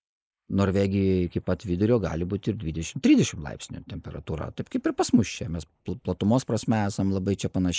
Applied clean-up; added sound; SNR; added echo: neural mask model Resemble Enhance denoiser.